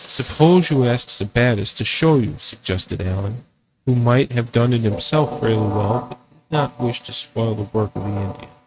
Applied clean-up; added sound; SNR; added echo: neural mask model RNNoise.